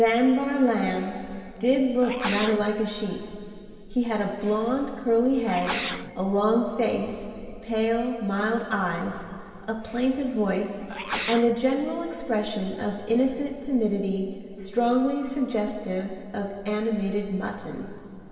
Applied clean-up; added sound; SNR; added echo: none; Sneeze; 10 dB; reverberation time 2.7 s.